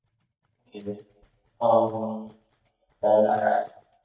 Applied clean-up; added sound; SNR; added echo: neural mask model DeepFilterNet 3.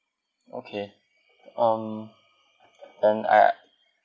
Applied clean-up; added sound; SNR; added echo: none; none; none; none.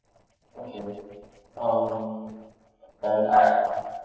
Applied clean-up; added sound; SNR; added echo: neural separator model SepFormer DNS4.